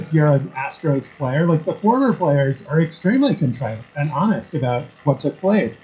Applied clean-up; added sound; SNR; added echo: classical method WPE with log-MMSE.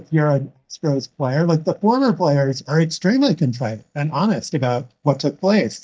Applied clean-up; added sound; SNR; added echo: neural mask model DeepFilterNet 3.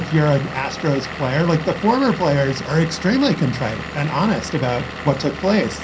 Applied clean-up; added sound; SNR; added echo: none; Engine / Vehicle; 11 dB; reverberation time 0.3 s.